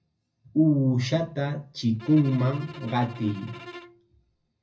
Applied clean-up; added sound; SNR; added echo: none; Bowed string instrument; 18 dB; reverberation time 0.4 s.